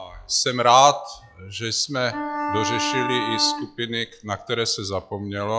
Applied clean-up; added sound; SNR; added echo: classical method log-MMSE.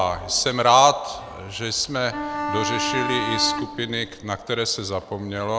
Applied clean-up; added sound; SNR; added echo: none; Bowed string instrument; 4 dB; none.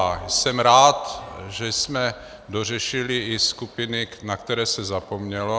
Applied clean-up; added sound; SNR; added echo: none; none; none; none.